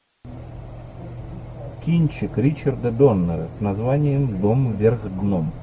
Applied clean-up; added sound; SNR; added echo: none; none; none; none.